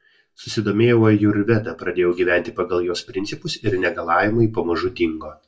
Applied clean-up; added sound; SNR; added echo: none; none; none; reverberation time 0.2 s.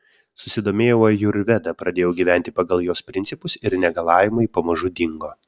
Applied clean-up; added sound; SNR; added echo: none; none; none; none.